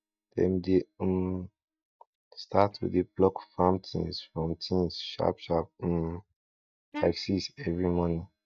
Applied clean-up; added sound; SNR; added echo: neural mask model DeepFilterNet 3.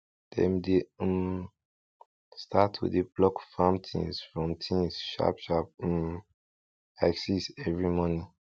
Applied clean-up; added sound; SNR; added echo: none; none; none; none.